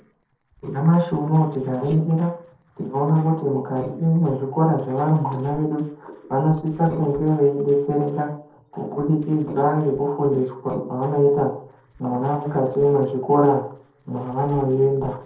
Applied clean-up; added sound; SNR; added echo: neural separator model SepFormer DNS4.